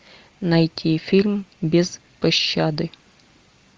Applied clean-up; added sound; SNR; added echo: none; none; none; none.